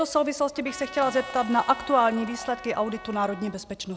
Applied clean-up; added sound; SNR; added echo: none; Trumpet + Fart; 15 dB; none.